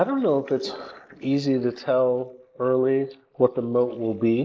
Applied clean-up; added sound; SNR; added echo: neural mask model Resemble Enhance denoiser.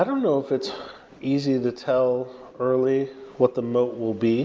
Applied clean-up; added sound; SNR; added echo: none; none; none; none.